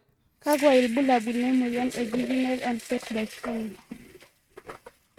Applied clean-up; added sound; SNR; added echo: neural mask model RNNoise.